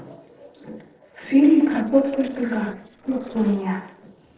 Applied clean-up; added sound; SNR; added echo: neural separator model SepFormer DNS4.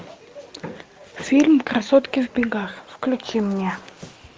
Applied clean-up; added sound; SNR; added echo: none; none; none; none.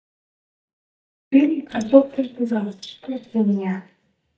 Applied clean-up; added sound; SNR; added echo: neural mask model DeepFilterNet 3.